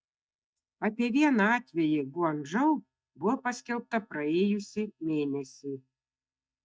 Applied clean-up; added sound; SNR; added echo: neural mask model DeepFilterNet 3.